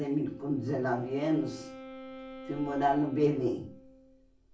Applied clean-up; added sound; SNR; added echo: none; Wind instrument, woodwind instrument; 16 dB; reverberation time 0.3 s.